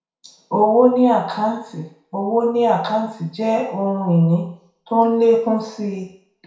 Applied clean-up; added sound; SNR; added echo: none; none; none; reverberation time 0.6 s.